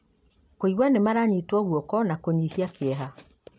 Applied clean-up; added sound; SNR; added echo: none; none; none; none.